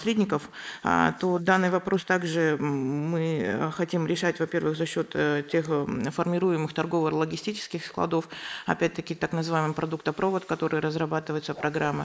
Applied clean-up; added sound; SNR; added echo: neural mask model Resemble Enhance denoiser.